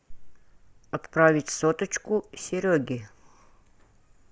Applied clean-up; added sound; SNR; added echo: none; none; none; none.